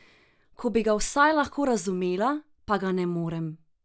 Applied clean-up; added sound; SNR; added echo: none; none; none; none.